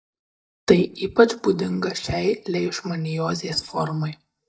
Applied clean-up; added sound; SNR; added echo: neural mask model DeepFilterNet 3.